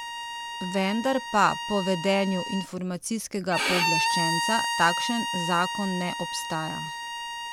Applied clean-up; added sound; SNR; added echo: none; Bowed string instrument; 2 dB; none.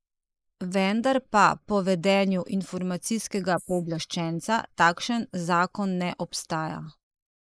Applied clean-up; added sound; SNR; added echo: neural mask model Resemble Enhance denoiser.